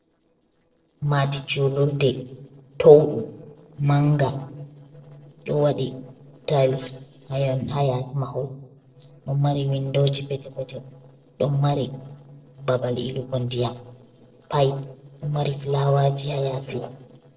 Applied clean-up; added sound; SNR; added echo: neural separator model SepFormer DNS4.